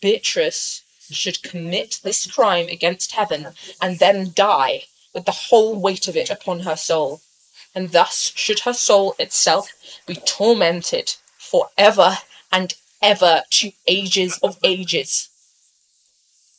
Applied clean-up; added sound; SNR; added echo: neural mask model Resemble Enhance denoiser.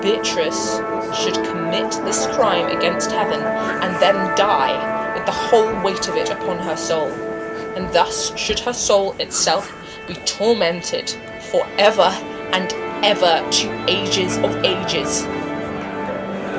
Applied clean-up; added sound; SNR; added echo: none; Musical instrument; 3 dB; none.